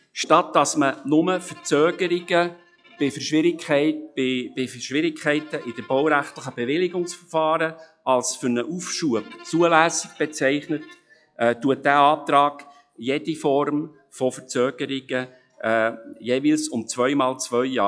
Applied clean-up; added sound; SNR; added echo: classical method log-MMSE.